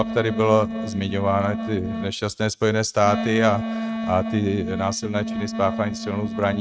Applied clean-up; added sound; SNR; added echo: neural mask model RNNoise.